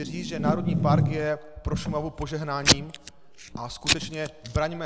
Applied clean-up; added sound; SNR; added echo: none; Packing tape, duct tape / Tearing; -3 dB; none.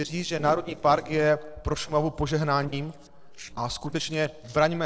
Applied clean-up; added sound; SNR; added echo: neural separator model SepFormer DNS4.